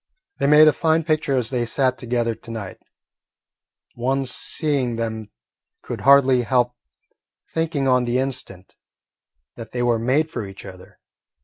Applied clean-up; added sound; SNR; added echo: none; none; none; none.